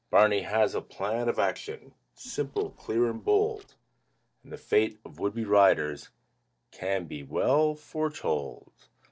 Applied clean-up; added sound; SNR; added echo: neural separator model SepFormer DNS4.